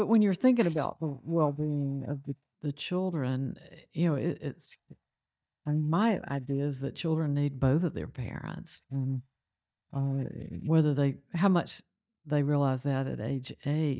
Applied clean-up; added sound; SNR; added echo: neural mask model DeepFilterNet 3.